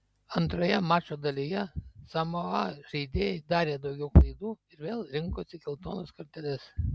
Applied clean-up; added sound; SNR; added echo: none; none; none; none.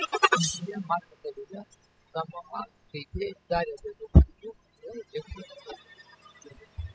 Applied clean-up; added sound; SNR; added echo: classical method spectral subtraction.